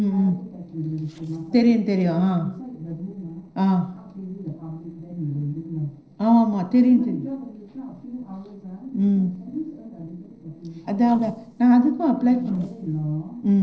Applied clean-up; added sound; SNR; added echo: neural separator model SepFormer DNS4.